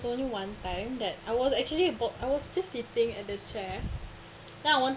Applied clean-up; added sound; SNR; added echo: none; none; none; none.